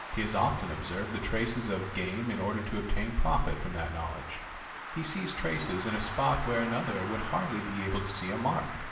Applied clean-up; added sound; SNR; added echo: none; Traffic noise, roadway noise; 9 dB; reverberation time 0.8 s.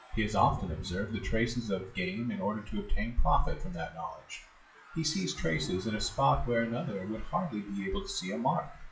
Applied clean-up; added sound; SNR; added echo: classical method WPE with log-MMSE.